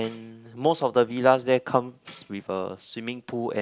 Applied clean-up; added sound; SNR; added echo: none; Tambourine; 11 dB; none.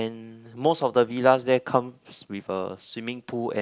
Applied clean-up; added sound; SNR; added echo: none; none; none; none.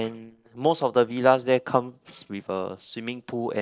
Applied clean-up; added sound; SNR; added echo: neural separator model SepFormer DNS4.